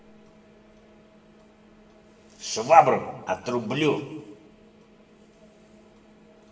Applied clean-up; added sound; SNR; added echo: none; none; none; reverberation time 1.0 s.